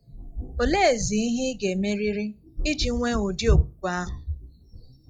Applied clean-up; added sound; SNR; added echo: classical method log-MMSE.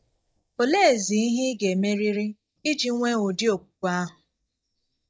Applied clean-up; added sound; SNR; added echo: neural mask model DeepFilterNet 3.